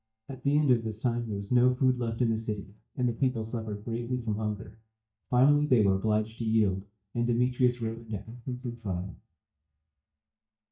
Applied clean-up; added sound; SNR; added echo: neural mask model DeepFilterNet 3.